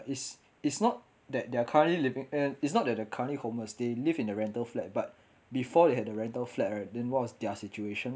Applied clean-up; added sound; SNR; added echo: none; none; none; none.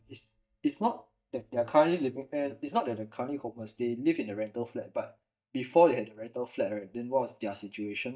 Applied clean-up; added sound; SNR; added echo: neural mask model DeepFilterNet 3.